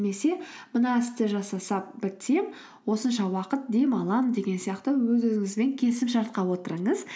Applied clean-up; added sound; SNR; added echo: none; none; none; none.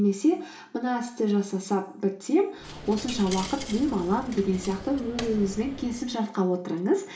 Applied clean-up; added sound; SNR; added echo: none; Coin (dropping); 12 dB; reverberation time 0.3 s.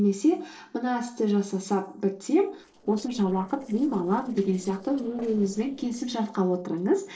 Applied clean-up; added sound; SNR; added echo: neural separator model SepFormer DNS4.